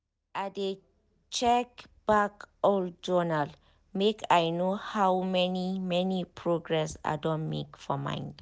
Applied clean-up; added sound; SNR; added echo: none; none; none; none.